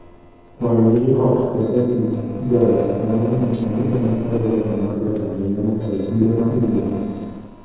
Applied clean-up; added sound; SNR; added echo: neural separator model SepFormer DNS4.